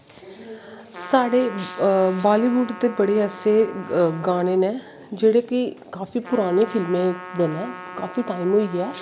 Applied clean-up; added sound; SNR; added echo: none; Trumpet; 16 dB; none.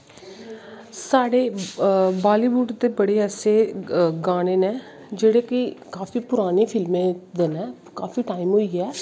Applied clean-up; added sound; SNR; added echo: none; none; none; none.